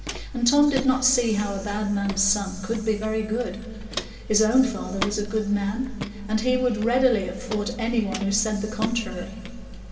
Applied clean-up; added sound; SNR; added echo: none; Walk, footsteps; 15 dB; reverberation time 2.3 s.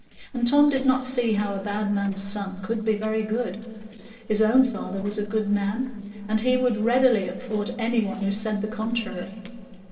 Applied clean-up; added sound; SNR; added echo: neural separator model SepFormer DNS4.